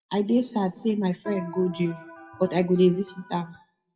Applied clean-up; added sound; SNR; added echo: classical method WPE with log-MMSE.